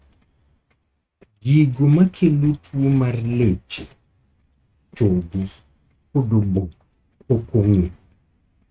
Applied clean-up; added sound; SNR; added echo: neural mask model RNNoise.